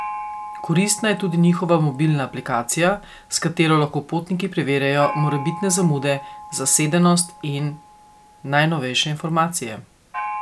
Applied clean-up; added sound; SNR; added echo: none; Gong; 14 dB; none.